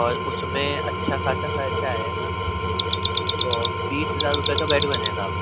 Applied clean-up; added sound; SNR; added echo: none; Mechanisms + Engine / Tools; -3 dB; none.